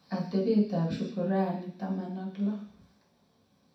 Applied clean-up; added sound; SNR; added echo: none; none; none; reverberation time 0.6 s.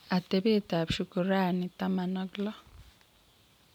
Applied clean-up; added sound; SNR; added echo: none; none; none; none.